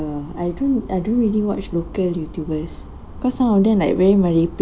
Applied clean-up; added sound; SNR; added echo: none; none; none; none.